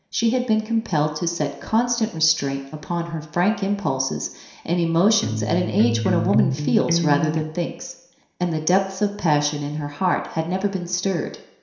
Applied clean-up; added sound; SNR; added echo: none; Electric guitar; 2 dB; reverberation time 0.7 s.